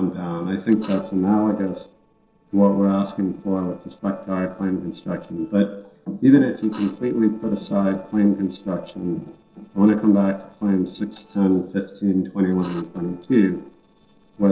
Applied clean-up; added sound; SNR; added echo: neural separator model SepFormer DNS4.